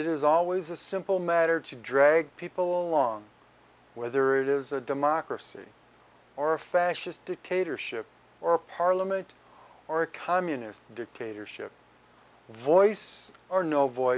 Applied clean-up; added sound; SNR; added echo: none; none; none; none.